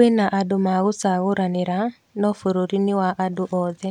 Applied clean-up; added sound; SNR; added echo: none; none; none; none.